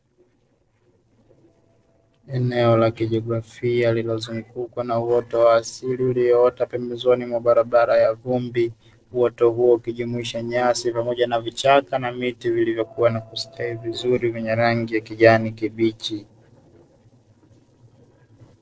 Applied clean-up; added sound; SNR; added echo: neural separator model SepFormer DNS4.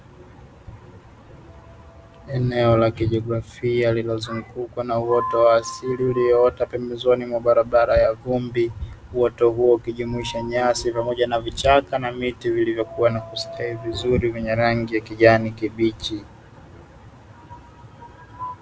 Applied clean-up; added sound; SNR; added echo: none; Bowed string instrument; 17 dB; none.